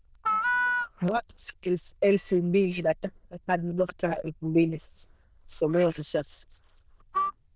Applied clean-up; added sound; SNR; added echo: neural diffusion model UNIVERSE++.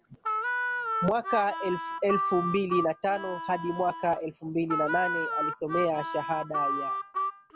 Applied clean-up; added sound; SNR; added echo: none; Harmonica; 2 dB; none.